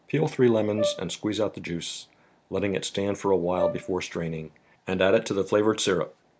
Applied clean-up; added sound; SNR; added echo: none; Brass instrument; 8 dB; none.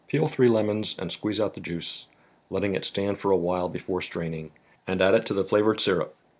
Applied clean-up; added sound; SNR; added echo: none; none; none; none.